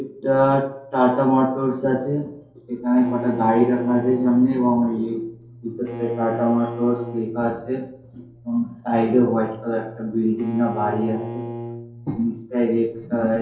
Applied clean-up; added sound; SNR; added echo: neural separator model SepFormer DNS4.